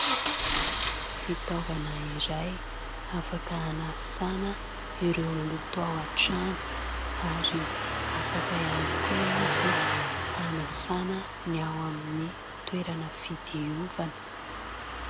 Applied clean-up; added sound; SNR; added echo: none; Engine starting; -1 dB; none.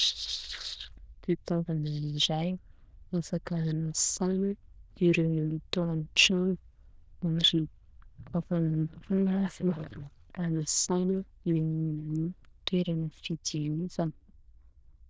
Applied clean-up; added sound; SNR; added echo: neural diffusion model UNIVERSE++.